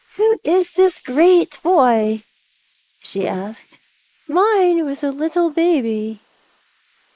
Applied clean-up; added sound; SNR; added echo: neural mask model Resemble Enhance denoiser.